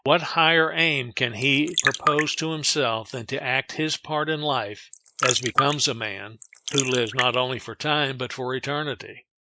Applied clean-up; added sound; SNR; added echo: neural mask model Resemble Enhance denoiser.